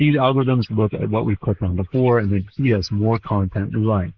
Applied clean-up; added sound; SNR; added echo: neural mask model Resemble Enhance denoiser.